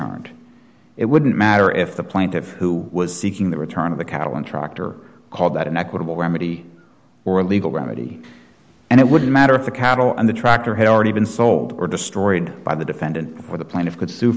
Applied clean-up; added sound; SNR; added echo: none; none; none; none.